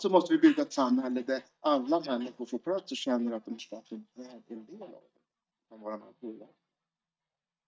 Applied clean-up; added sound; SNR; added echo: neural mask model DeepFilterNet 3.